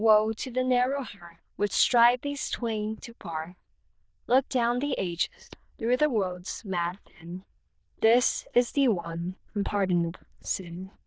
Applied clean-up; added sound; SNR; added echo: neural diffusion model UNIVERSE++.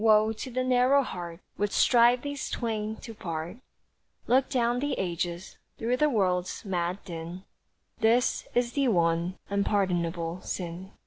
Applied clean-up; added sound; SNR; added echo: none; none; none; none.